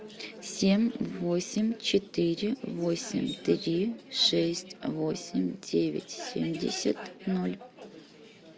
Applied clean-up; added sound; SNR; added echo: none; none; none; none.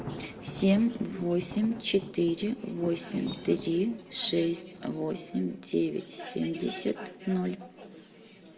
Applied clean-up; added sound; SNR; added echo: none; Thunder; 17 dB; reverberation time 1.8 s.